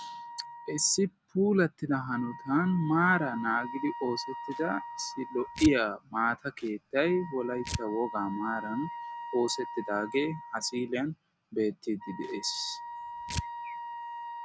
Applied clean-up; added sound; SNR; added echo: none; Tearing + Wind instrument, woodwind instrument; 11 dB; none.